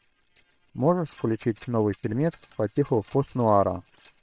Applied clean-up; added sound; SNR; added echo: neural separator model SepFormer WHAM!.